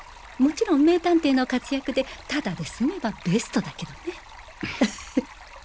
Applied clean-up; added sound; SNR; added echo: none; Stream; 19 dB; none.